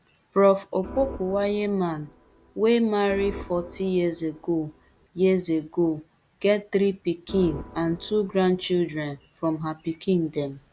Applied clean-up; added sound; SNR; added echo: none; Organ; 16 dB; none.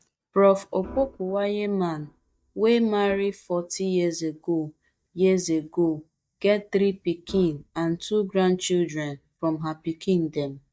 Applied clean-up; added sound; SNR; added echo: neural mask model DeepFilterNet 3.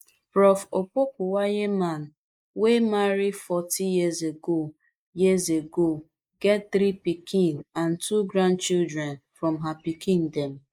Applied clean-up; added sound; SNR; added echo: neural mask model Resemble Enhance denoiser.